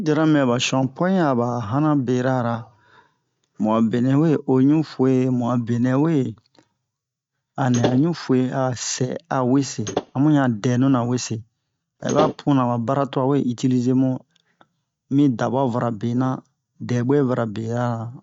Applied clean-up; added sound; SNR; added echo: neural mask model RNNoise.